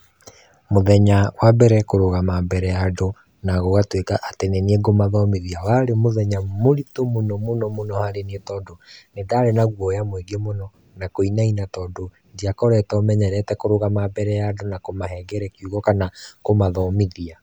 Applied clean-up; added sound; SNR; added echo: none; none; none; none.